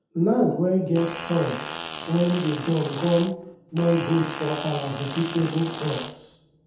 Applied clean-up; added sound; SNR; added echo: none; Fart; 10 dB; reverberation time 0.8 s.